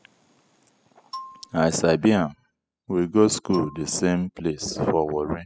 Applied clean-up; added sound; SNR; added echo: classical method spectral subtraction.